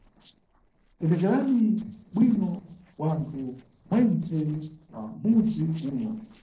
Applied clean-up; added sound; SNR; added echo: neural separator model SepFormer DNS4.